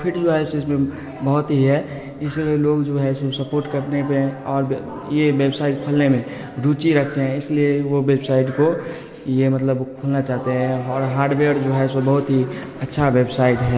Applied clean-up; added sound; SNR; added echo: none; none; none; reverberation time 2.5 s.